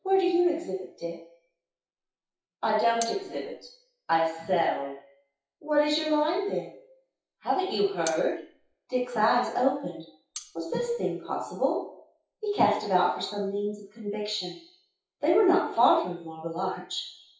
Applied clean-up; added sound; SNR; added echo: classical method WPE with log-MMSE.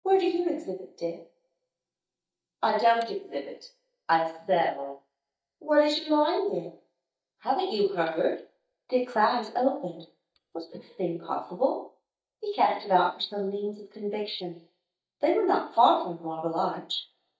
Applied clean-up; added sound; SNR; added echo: neural mask model DeepFilterNet 3.